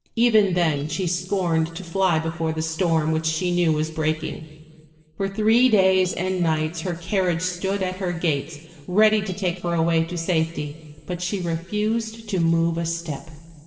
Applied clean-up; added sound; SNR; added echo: neural separator model SepFormer DNS4.